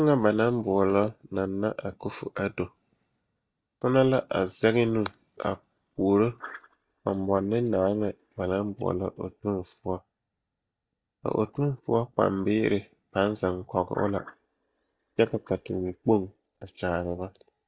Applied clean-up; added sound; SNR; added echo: neural mask model DeepFilterNet 3.